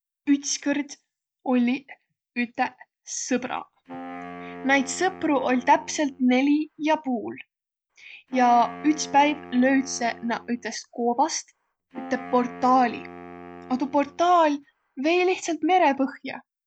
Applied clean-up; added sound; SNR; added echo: none; Wind instrument, woodwind instrument; 16 dB; none.